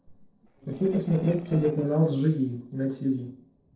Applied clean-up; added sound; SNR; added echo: neural separator model SepFormer DNS4.